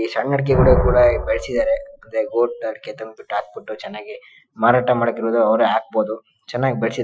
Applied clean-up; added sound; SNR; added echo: classical method Wiener filter.